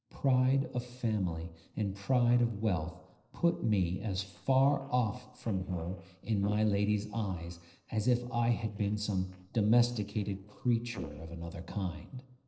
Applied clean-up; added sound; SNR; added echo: neural separator model SepFormer DNS4.